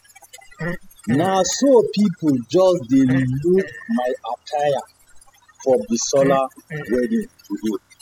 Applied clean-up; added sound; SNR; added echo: classical method spectral subtraction.